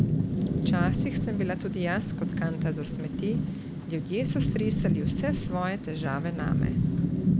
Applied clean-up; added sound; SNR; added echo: none; Rain / Thunderstorm; -5 dB; none.